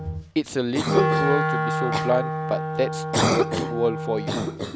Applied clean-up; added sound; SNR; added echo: none; Wind instrument, woodwind instrument + Cough; -2 dB; none.